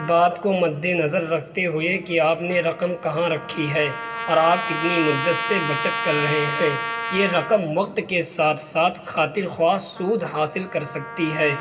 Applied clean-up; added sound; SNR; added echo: none; Trumpet; 9 dB; reverberation time 3.0 s.